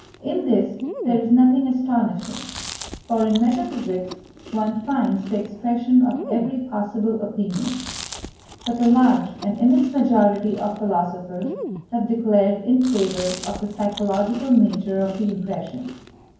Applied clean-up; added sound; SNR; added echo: none; Chewing, mastication; 15 dB; reverberation time 0.9 s.